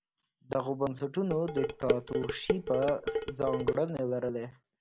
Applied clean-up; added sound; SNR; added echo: none; Dishes, pots, and pans; 1 dB; none.